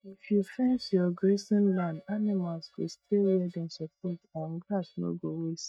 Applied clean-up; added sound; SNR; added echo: neural mask model DeepFilterNet 3.